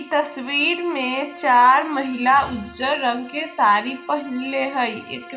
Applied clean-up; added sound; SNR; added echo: none; Bowed string instrument; 19 dB; reverberation time 0.5 s.